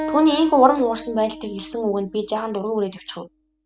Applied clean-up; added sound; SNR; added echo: none; Acoustic guitar; 13 dB; none.